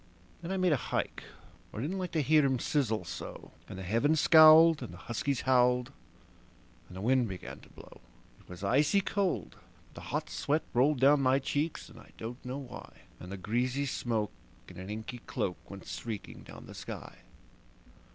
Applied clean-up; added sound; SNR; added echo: none; none; none; none.